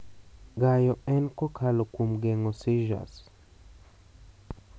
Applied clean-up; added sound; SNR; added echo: none; none; none; none.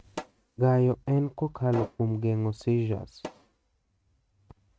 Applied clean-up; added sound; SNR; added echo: neural mask model RNNoise.